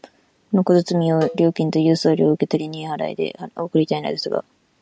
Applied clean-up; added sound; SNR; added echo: none; Cowbell; 16 dB; none.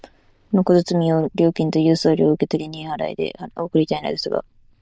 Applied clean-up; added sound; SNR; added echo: neural diffusion model UNIVERSE++.